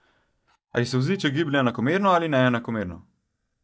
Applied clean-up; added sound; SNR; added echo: neural mask model DeepFilterNet 3.